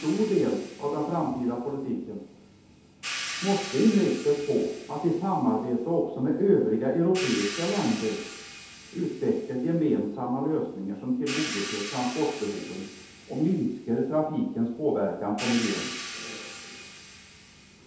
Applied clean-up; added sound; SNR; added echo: none; Hi-hat; 12 dB; reverberation time 0.8 s.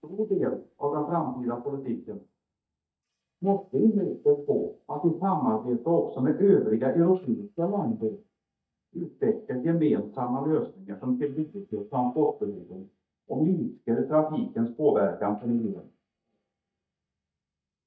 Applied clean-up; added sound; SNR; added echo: neural mask model DeepFilterNet 3.